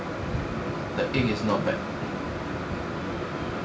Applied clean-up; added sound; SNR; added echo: none; none; none; none.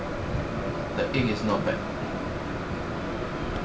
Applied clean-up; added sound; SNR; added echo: none; Crackle + Wind; 10 dB; none.